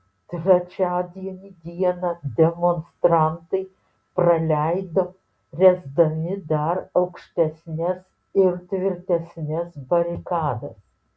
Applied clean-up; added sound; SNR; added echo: none; none; none; none.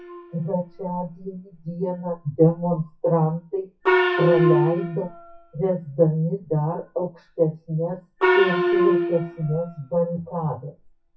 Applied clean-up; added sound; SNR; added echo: classical method WPE with log-MMSE.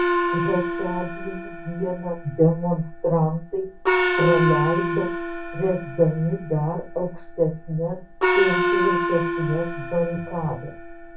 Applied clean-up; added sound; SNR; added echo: none; Gong; 1 dB; reverberation time 0.3 s.